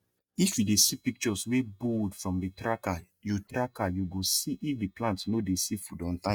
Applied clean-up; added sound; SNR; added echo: neural mask model DeepFilterNet 3.